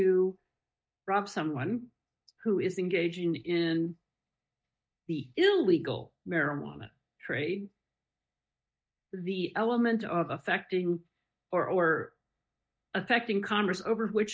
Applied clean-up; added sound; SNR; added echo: neural mask model DeepFilterNet 3.